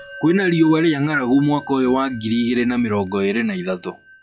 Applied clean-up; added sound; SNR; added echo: classical method log-MMSE.